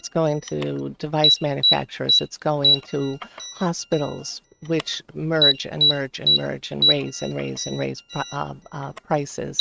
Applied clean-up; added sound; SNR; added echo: neural mask model RNNoise.